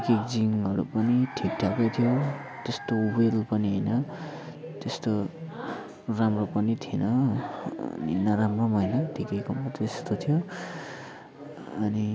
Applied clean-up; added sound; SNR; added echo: none; none; none; none.